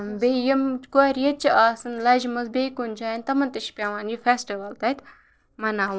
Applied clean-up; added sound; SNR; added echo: neural separator model SepFormer DNS4.